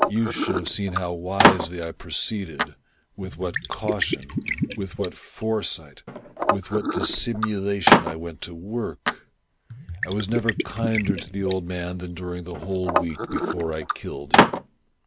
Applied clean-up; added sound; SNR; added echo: none; Liquid; -3 dB; none.